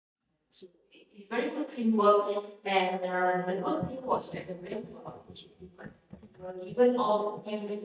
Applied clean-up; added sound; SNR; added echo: neural mask model DeepFilterNet 3.